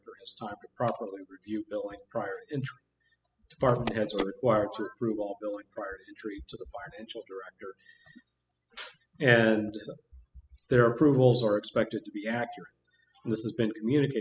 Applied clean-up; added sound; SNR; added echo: classical method spectral subtraction.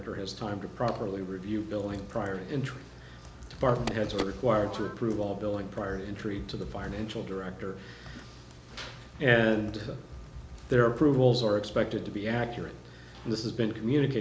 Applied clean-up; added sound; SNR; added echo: none; Telephone; 11 dB; none.